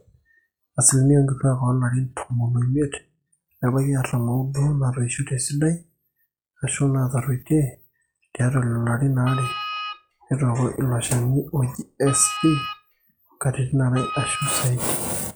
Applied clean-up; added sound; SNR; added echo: classical method log-MMSE.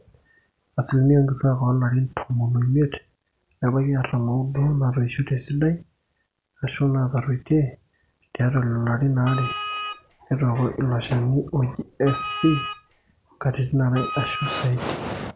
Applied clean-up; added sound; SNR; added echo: none; Wind instrument, woodwind instrument; 9 dB; none.